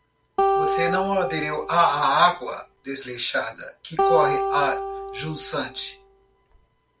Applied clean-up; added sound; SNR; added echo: none; Acoustic guitar; 1 dB; none.